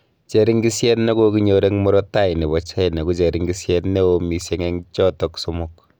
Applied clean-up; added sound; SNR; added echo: none; none; none; none.